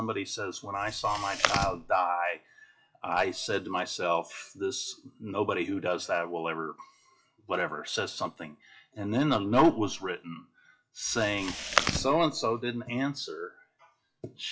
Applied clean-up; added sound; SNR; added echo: classical method WPE with log-MMSE.